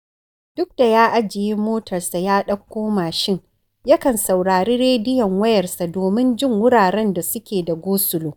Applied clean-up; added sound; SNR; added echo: neural mask model DeepFilterNet 3.